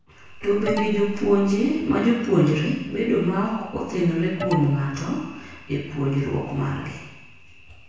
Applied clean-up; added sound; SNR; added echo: none; Alarm; 10 dB; reverberation time 1.0 s.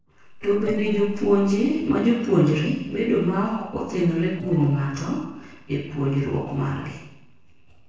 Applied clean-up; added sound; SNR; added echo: neural separator model SepFormer DNS4.